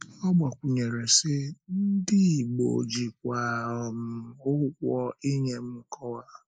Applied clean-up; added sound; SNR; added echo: neural mask model Resemble Enhance denoiser.